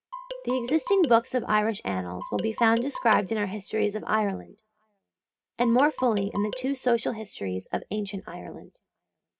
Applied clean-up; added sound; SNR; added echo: none; Marimba, xylophone; 12 dB; reverberation time 0.3 s.